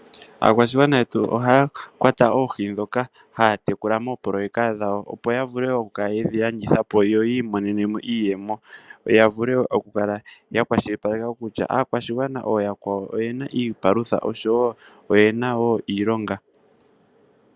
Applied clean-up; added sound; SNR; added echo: none; none; none; none.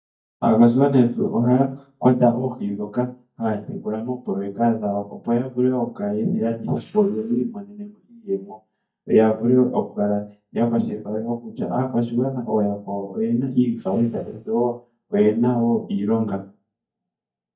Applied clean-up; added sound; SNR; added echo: neural mask model DeepFilterNet 3.